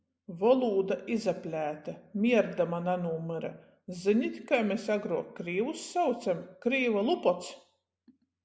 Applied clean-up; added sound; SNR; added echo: none; none; none; none.